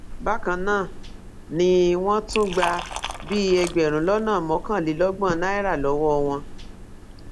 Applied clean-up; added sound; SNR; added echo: none; Liquid; 10 dB; none.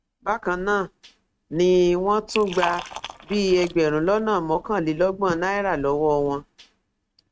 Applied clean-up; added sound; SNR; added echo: neural mask model RNNoise.